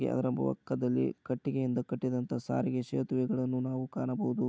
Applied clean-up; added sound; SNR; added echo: none; none; none; none.